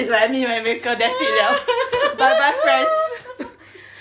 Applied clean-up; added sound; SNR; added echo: none; none; none; none.